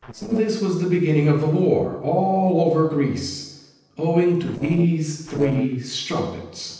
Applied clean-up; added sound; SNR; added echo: neural separator model SepFormer DNS4.